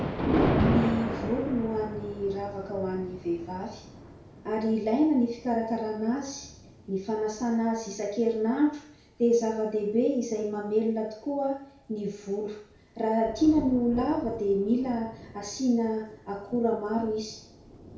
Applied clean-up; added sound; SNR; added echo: none; Thunder; 7 dB; reverberation time 0.6 s.